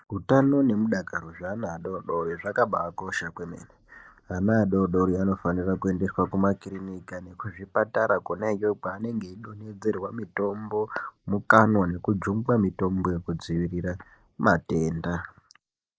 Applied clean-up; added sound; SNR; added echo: neural mask model Resemble Enhance denoiser.